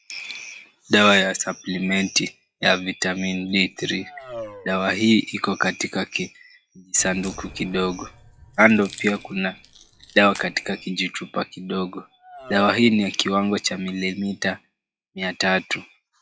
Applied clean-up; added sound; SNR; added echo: classical method log-MMSE.